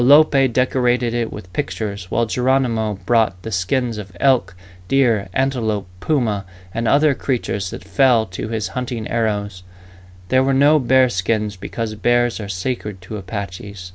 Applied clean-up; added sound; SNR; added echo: none; none; none; none.